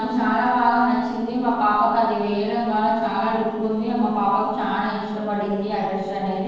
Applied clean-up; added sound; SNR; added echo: neural separator model SepFormer DNS4.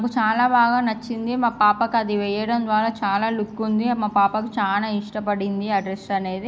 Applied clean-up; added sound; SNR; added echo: none; none; none; none.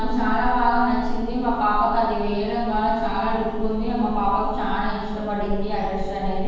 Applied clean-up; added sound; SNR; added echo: none; Telephone; 3 dB; reverberation time 1.2 s.